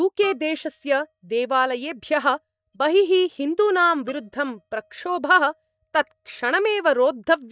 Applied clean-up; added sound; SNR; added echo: neural mask model DeepFilterNet 3.